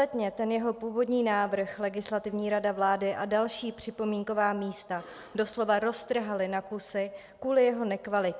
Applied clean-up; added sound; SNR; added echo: none; none; none; none.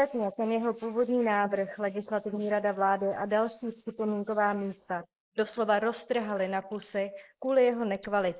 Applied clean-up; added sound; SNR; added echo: neural mask model Resemble Enhance denoiser.